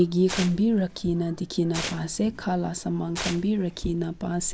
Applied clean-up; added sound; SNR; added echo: none; Tearing; 13 dB; none.